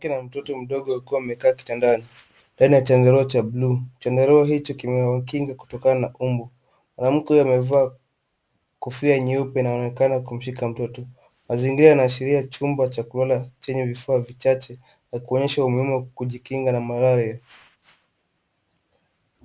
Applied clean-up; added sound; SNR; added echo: none; none; none; none.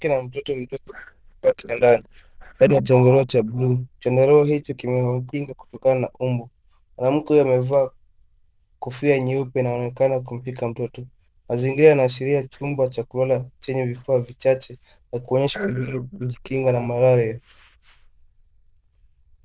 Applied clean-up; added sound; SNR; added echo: neural diffusion model UNIVERSE++.